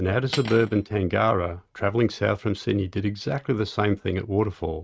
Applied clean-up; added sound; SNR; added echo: neural mask model RNNoise.